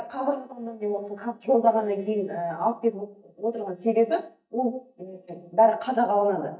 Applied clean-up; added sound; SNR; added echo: neural mask model DeepFilterNet 3.